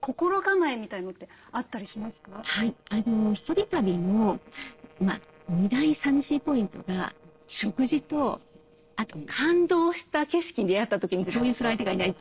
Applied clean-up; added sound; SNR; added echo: neural separator model SepFormer DNS4.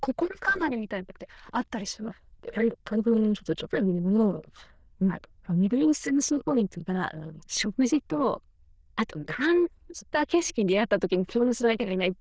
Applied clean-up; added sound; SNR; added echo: neural diffusion model UNIVERSE++.